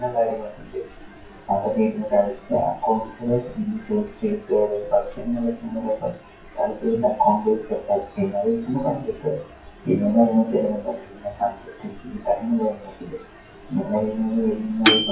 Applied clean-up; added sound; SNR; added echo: classical method WPE with log-MMSE.